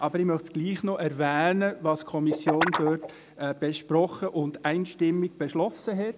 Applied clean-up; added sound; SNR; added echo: none; Guitar; 6 dB; none.